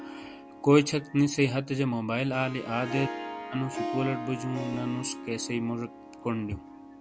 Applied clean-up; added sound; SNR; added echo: none; Harp; 10 dB; none.